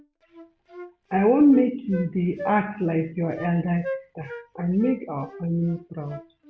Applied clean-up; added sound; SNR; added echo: none; Wind instrument, woodwind instrument; 15 dB; none.